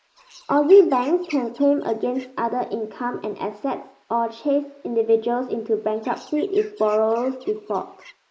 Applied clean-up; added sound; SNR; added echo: neural mask model Resemble Enhance denoiser.